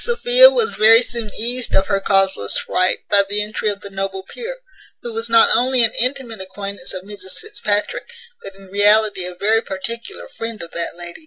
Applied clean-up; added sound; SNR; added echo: none; none; none; none.